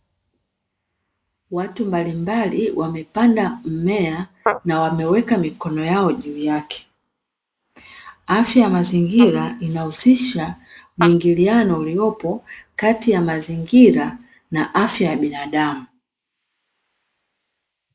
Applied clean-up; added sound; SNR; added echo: neural mask model Resemble Enhance denoiser.